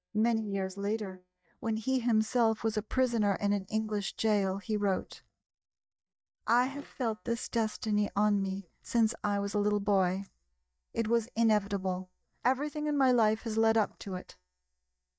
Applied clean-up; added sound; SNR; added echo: neural mask model DeepFilterNet 3.